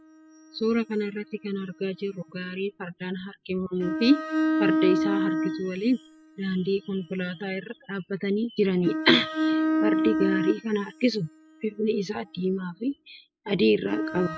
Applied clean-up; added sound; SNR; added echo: classical method spectral subtraction.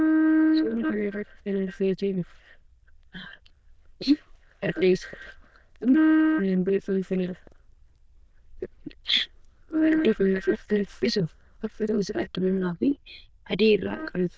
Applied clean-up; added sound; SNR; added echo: neural diffusion model UNIVERSE++.